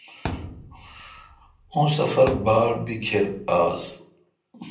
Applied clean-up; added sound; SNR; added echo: none; Thump, thud; 12 dB; reverberation time 0.6 s.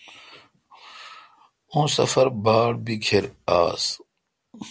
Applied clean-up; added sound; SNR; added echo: none; none; none; none.